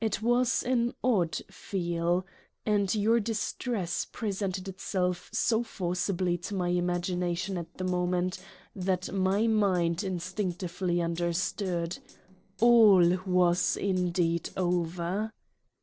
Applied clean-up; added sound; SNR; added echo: neural separator model SepFormer DNS4.